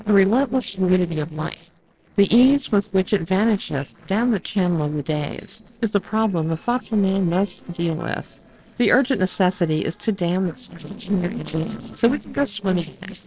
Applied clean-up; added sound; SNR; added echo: neural separator model SepFormer DNS4.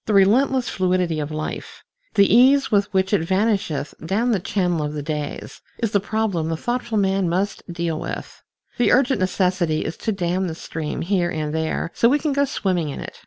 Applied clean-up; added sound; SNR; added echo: none; none; none; none.